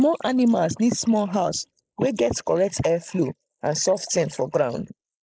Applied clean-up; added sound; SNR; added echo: neural mask model Resemble Enhance denoiser.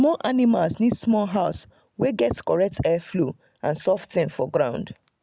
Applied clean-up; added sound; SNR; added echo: none; none; none; none.